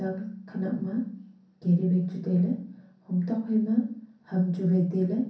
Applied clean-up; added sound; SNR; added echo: none; none; none; reverberation time 0.6 s.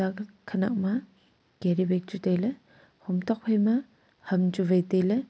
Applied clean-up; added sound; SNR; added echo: none; none; none; none.